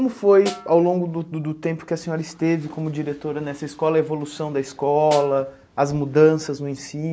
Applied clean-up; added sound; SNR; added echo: none; Snare drum; 16 dB; none.